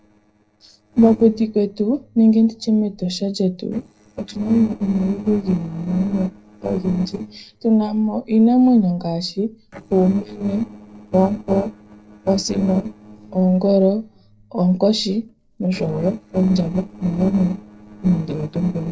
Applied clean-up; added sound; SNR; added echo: neural separator model SepFormer DNS4.